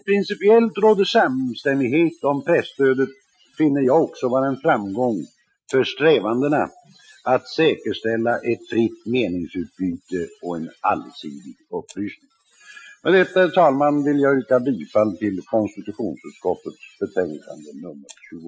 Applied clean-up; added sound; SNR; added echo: classical method Wiener filter.